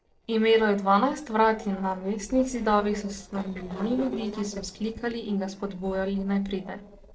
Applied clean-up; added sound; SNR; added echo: neural separator model SepFormer DNS4.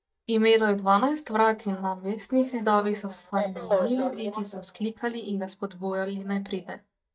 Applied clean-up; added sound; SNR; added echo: neural mask model DeepFilterNet 3.